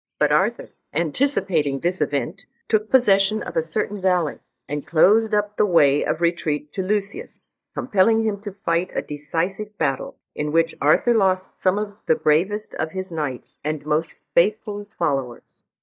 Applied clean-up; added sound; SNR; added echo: neural mask model DeepFilterNet 3.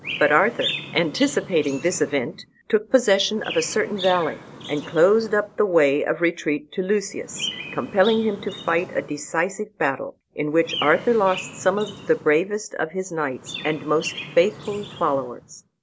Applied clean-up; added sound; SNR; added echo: none; Chirp, tweet; 14 dB; none.